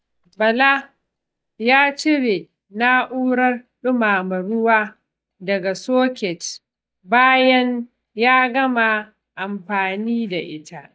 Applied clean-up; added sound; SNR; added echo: neural mask model DeepFilterNet 3.